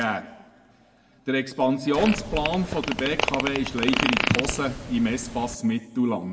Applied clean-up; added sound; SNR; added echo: none; Fart; 3 dB; reverberation time 1.3 s.